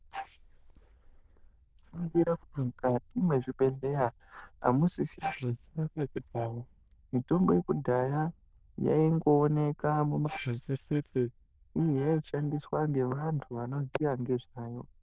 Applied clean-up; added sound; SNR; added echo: neural diffusion model UNIVERSE++.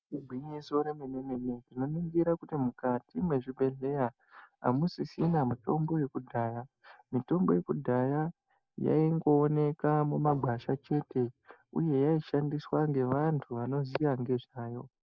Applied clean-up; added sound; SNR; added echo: neural mask model Resemble Enhance denoiser.